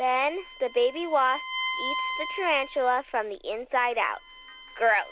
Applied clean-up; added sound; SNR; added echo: none; Bowed string instrument; 7 dB; none.